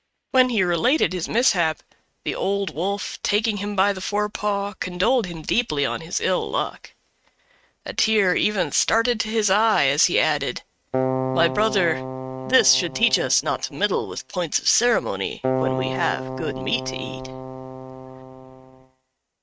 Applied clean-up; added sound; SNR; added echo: neural mask model RNNoise.